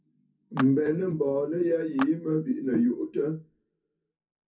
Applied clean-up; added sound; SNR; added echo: none; Clapping; 15 dB; reverberation time 0.3 s.